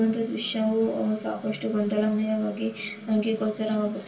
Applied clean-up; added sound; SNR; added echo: none; none; none; reverberation time 0.3 s.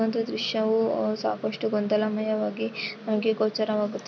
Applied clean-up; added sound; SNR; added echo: none; none; none; none.